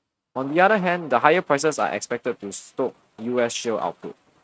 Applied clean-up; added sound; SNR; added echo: neural mask model RNNoise.